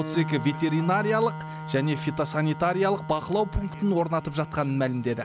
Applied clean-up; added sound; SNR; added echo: none; Organ; 10 dB; none.